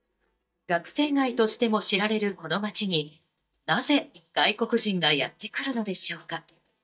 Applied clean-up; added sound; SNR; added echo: neural mask model DeepFilterNet 3.